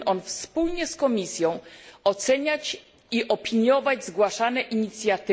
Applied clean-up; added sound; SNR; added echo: none; none; none; none.